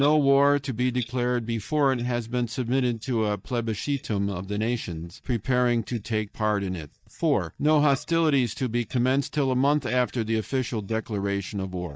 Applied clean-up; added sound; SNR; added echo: neural mask model DeepFilterNet 3.